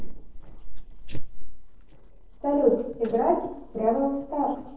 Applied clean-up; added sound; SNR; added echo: neural separator model SepFormer DNS4.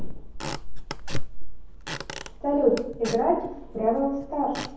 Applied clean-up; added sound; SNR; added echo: none; Squeak / Wood; 14 dB; reverberation time 0.9 s.